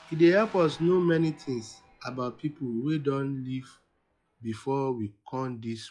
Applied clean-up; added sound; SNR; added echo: classical method log-MMSE.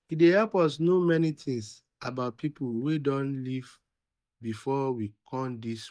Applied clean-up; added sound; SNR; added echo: neural mask model DeepFilterNet 3.